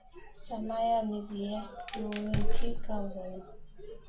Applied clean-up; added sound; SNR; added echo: none; Fire; -5 dB; reverberation time 0.3 s.